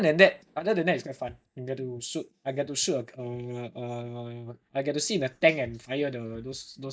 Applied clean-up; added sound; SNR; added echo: neural mask model DeepFilterNet 3.